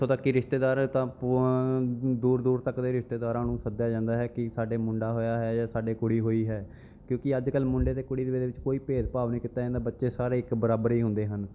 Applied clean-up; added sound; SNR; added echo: none; none; none; none.